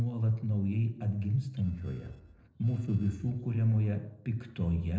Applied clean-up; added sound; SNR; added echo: neural separator model SepFormer DNS4.